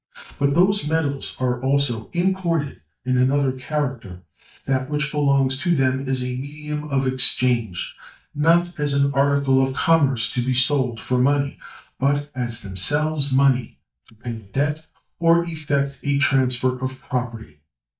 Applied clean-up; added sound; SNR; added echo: neural mask model DeepFilterNet 3.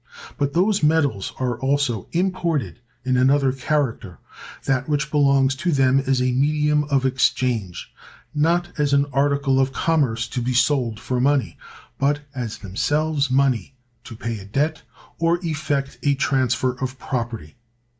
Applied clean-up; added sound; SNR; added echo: none; none; none; none.